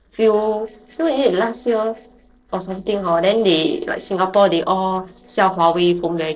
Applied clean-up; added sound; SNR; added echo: neural separator model SepFormer DNS4.